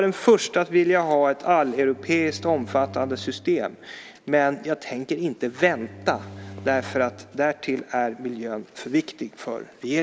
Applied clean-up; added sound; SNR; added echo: none; Bowed string instrument; 19 dB; none.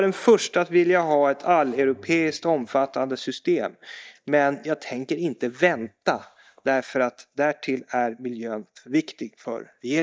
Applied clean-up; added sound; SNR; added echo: neural mask model DeepFilterNet 3.